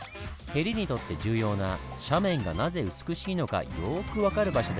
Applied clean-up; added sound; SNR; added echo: none; none; none; none.